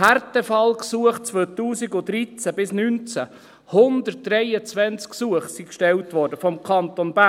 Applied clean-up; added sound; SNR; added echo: none; none; none; none.